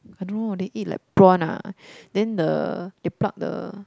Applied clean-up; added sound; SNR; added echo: none; none; none; none.